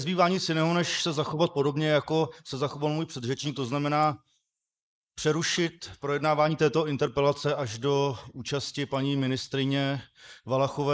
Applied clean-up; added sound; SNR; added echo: neural mask model Resemble Enhance denoiser.